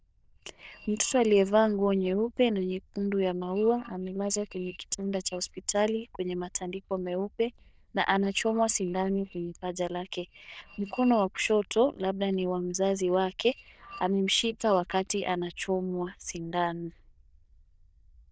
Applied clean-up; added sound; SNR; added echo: neural diffusion model UNIVERSE++.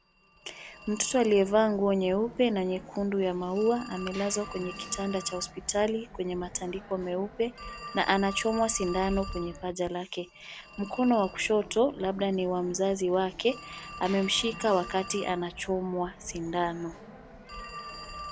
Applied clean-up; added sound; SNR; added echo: none; Telephone; 15 dB; none.